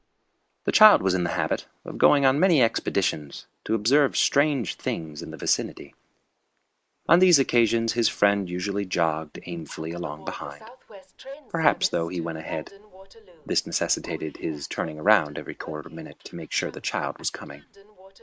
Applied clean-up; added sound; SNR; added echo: neural mask model Resemble Enhance denoiser.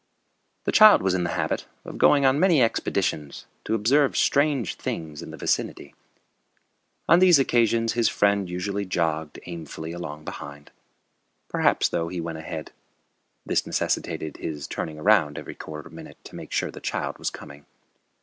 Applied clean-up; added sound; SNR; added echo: none; none; none; none.